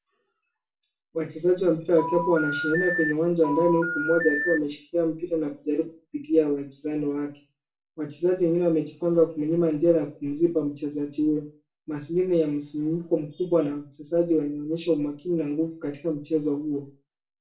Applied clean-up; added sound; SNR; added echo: none; Telephone; 3 dB; reverberation time 0.3 s.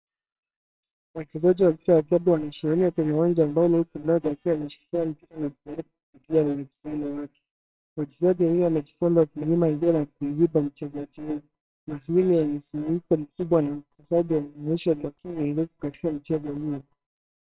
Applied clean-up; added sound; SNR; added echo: neural separator model SepFormer WHAMR!.